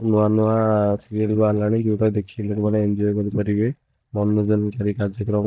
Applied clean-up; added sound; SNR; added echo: neural mask model DeepFilterNet 3.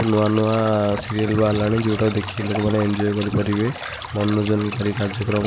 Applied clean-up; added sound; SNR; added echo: none; Stream; 13 dB; none.